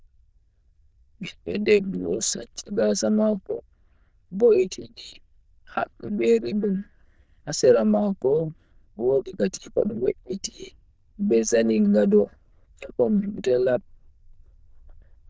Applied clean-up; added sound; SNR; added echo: neural diffusion model UNIVERSE++.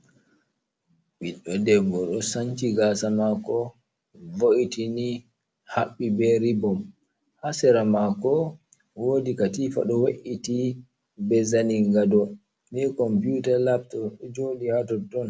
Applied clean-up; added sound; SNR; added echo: none; none; none; none.